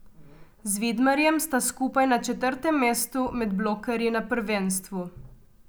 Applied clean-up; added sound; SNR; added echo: none; none; none; none.